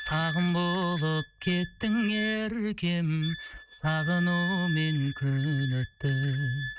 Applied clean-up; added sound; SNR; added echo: neural mask model RNNoise.